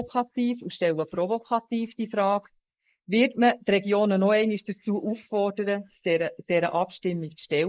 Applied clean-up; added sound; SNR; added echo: neural mask model Resemble Enhance denoiser.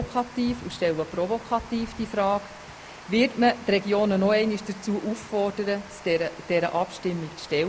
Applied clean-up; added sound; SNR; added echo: none; Water; 17 dB; none.